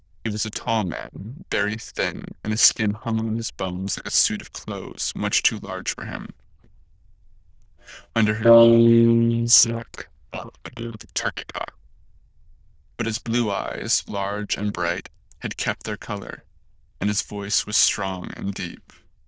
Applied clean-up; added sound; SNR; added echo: neural diffusion model UNIVERSE++.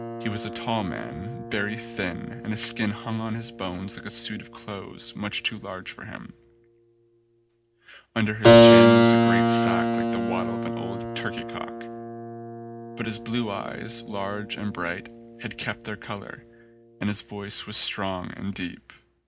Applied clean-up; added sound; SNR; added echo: none; Keyboard (musical); -5 dB; none.